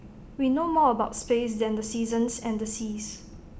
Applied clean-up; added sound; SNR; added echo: none; none; none; none.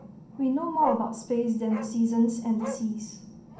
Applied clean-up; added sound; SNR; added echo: none; Bark; 12 dB; reverberation time 0.6 s.